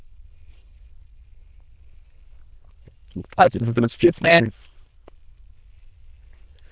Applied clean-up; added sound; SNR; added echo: neural diffusion model UNIVERSE++.